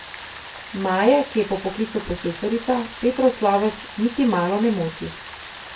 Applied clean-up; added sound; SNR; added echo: none; Rain; 13 dB; reverberation time 0.2 s.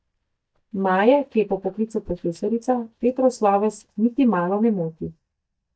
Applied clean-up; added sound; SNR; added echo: neural mask model DeepFilterNet 3.